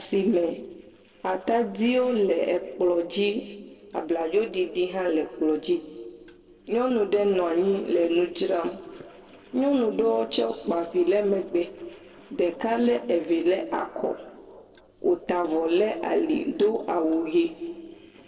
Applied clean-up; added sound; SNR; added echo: neural separator model SepFormer DNS4.